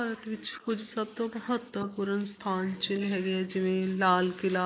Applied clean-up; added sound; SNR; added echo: neural mask model Resemble Enhance denoiser.